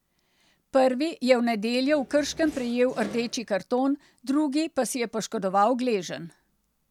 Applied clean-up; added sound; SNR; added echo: none; Door; 19 dB; none.